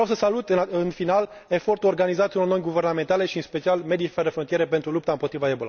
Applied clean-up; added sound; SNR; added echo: none; none; none; none.